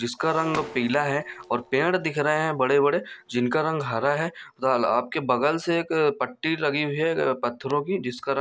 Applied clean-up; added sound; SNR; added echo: none; Shatter; 18 dB; none.